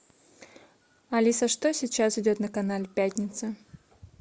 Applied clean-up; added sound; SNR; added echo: none; none; none; none.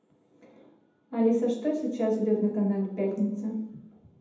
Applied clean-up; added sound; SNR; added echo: none; none; none; reverberation time 0.8 s.